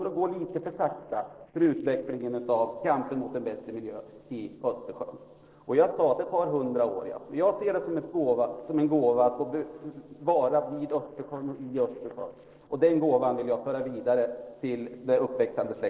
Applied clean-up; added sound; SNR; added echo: neural separator model SepFormer DNS4.